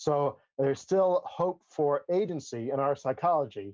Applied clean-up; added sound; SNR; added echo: none; none; none; none.